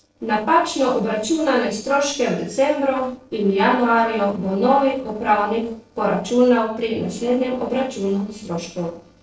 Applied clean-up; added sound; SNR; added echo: neural separator model SepFormer DNS4.